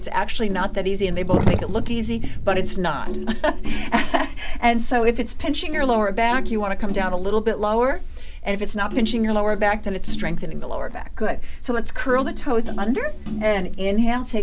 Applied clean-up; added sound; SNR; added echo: none; Sink (filling or washing); 4 dB; none.